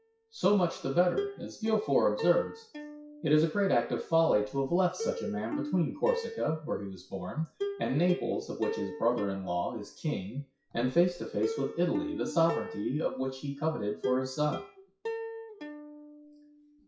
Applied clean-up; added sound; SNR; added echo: classical method WPE with log-MMSE.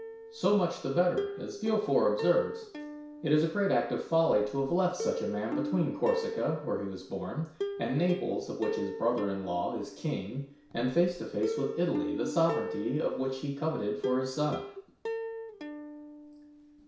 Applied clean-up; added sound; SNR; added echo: none; Plucked string instrument; 9 dB; reverberation time 0.6 s.